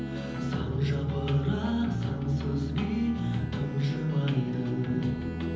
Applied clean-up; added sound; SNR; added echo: none; Bowed string instrument; 20 dB; reverberation time 0.9 s.